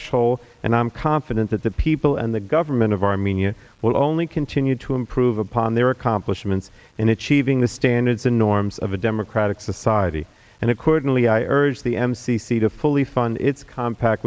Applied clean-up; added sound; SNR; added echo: none; none; none; none.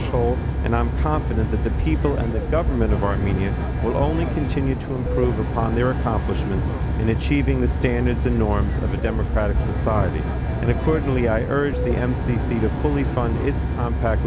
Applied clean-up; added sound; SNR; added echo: none; Aircraft; -2 dB; none.